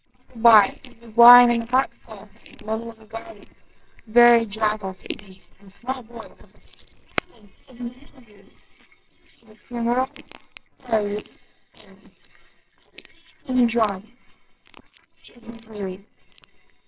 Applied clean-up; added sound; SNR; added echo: neural separator model SepFormer WHAMR!.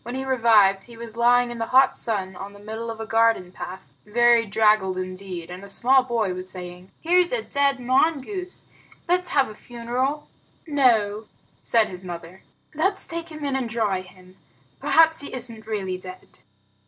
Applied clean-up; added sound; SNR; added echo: none; none; none; none.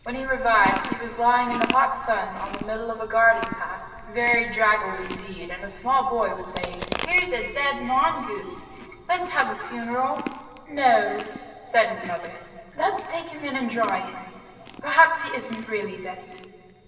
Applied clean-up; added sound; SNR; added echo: none; Chewing, mastication; 13 dB; reverberation time 2.6 s.